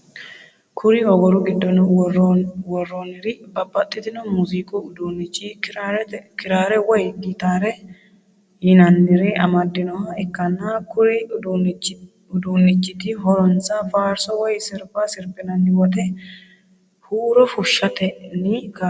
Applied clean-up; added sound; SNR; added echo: none; none; none; none.